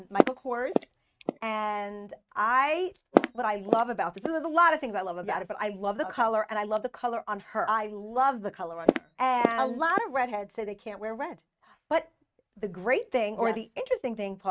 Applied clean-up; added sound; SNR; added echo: neural mask model RNNoise.